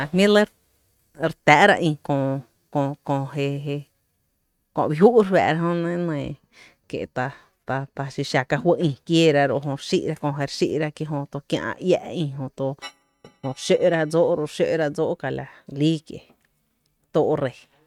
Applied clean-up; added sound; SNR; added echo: neural mask model RNNoise.